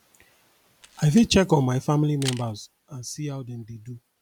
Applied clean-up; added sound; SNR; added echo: none; Camera; 18 dB; none.